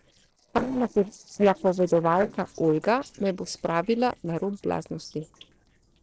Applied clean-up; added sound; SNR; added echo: neural separator model SepFormer DNS4.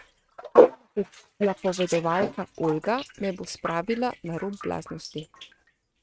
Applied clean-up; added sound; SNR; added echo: neural mask model RNNoise.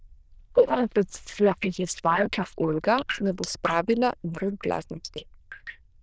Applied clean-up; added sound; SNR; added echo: neural diffusion model UNIVERSE++.